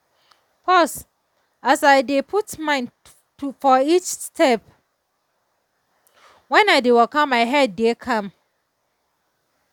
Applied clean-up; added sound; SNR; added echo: none; none; none; none.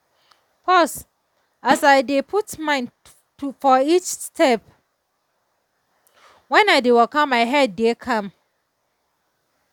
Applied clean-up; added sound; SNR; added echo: none; Snare drum; 15 dB; none.